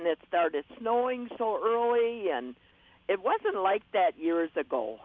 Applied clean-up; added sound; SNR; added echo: none; none; none; none.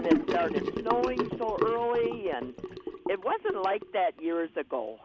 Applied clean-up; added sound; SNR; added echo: none; Sink (filling or washing) / Gurgling; 2 dB; none.